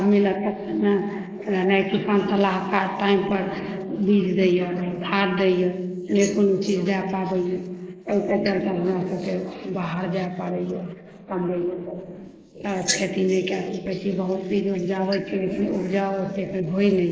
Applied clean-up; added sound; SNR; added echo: neural mask model Resemble Enhance denoiser.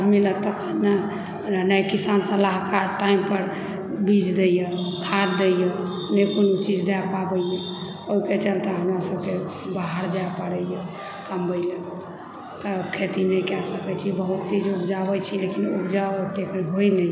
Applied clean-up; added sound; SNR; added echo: none; none; none; none.